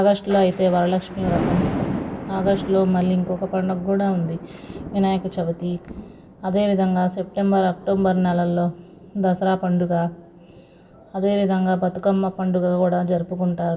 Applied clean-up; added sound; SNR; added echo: none; Thunder; 12 dB; reverberation time 0.5 s.